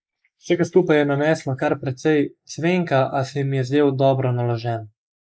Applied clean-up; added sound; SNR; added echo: neural mask model Resemble Enhance denoiser.